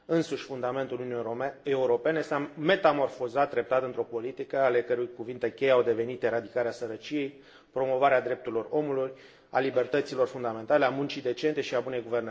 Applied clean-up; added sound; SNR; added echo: none; none; none; reverberation time 0.6 s.